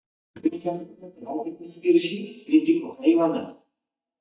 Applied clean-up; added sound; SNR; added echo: neural mask model DeepFilterNet 3.